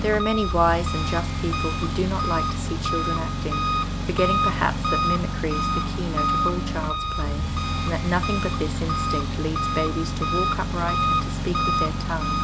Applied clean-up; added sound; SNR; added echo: none; Engine; -3 dB; none.